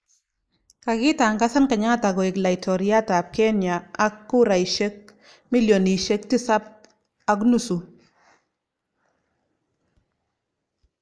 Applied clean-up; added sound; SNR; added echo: neural mask model Resemble Enhance denoiser.